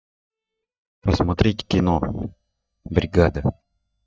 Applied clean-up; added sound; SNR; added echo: neural mask model DeepFilterNet 3.